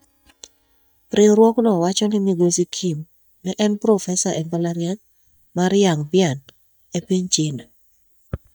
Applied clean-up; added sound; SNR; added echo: neural mask model DeepFilterNet 3.